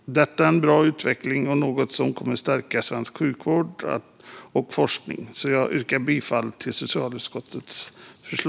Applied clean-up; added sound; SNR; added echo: none; none; none; none.